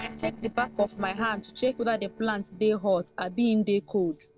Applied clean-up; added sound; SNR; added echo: neural separator model SepFormer DNS4.